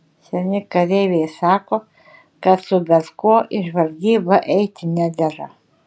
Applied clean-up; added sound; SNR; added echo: none; none; none; none.